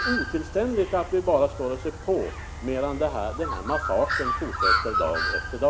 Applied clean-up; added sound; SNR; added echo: none; Bird; 3 dB; none.